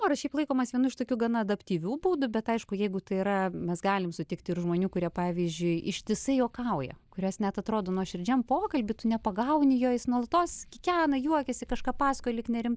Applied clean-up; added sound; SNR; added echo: neural mask model DeepFilterNet 3.